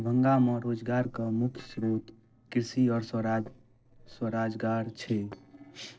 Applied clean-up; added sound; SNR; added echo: neural separator model SepFormer DNS4.